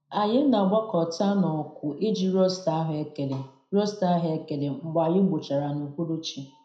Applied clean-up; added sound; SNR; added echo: none; none; none; reverberation time 0.5 s.